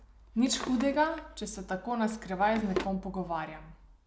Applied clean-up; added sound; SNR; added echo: none; Drawer open or close; 12 dB; none.